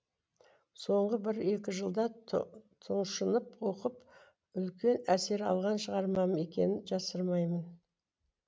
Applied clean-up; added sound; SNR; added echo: none; none; none; none.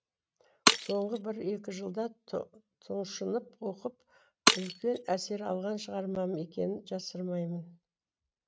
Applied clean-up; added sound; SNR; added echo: neural mask model RNNoise.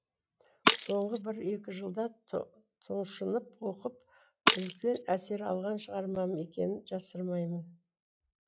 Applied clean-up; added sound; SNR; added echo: classical method log-MMSE.